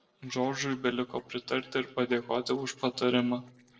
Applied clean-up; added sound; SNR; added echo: neural separator model SepFormer DNS4.